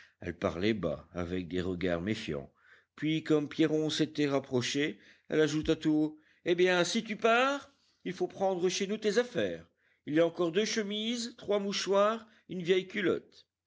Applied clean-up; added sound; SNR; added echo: none; none; none; none.